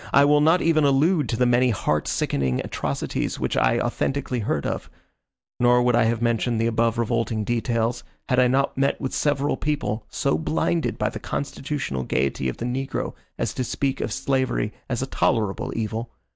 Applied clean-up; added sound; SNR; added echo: none; none; none; none.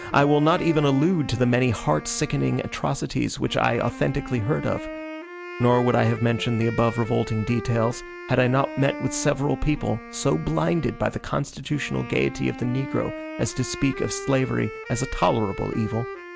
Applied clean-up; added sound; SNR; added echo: none; Wind instrument, woodwind instrument; 13 dB; none.